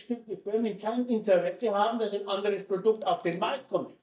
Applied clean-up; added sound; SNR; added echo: neural mask model DeepFilterNet 3.